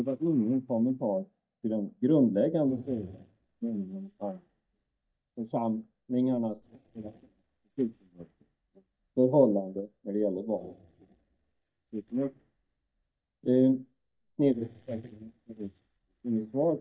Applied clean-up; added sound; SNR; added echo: neural mask model DeepFilterNet 3.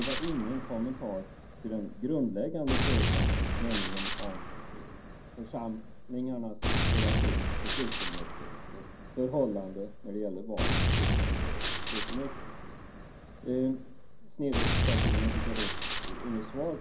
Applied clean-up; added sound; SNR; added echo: none; Gunshot, gunfire; -4 dB; reverberation time 0.3 s.